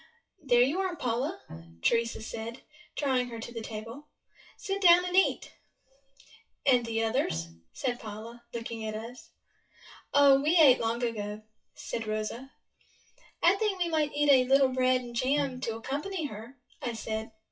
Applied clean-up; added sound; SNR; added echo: classical method WPE with log-MMSE.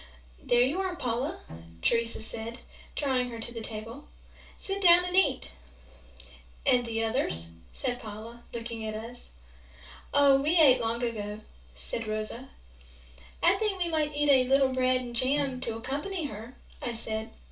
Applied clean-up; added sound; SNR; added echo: none; Bowed string instrument; 16 dB; reverberation time 0.2 s.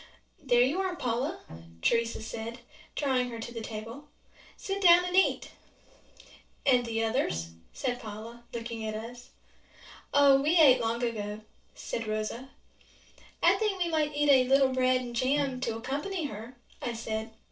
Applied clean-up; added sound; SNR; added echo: neural separator model SepFormer DNS4.